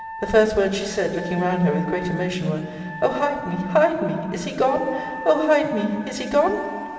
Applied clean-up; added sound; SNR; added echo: none; Wind instrument, woodwind instrument; 14 dB; reverberation time 2.7 s.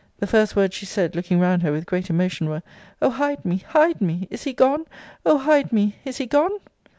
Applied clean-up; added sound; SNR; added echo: none; none; none; none.